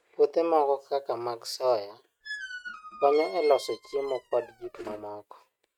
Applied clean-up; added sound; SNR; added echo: neural mask model RNNoise.